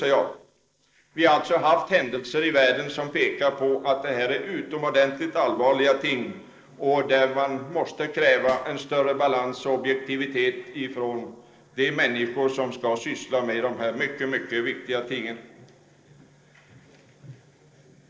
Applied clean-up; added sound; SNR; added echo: neural separator model SepFormer DNS4.